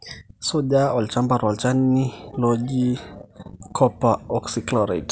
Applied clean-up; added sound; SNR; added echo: none; none; none; none.